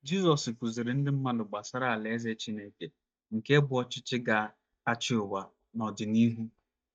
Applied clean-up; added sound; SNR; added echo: neural mask model DeepFilterNet 3.